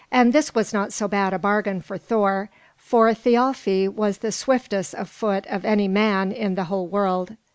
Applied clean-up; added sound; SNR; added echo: none; none; none; none.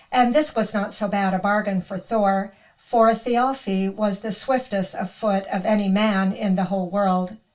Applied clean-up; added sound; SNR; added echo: none; none; none; reverberation time 0.2 s.